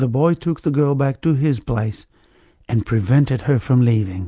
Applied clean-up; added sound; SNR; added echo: none; none; none; none.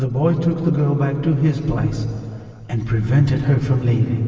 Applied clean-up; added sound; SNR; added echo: none; none; none; reverberation time 2.6 s.